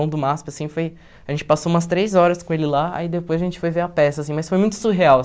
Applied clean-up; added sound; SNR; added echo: none; none; none; none.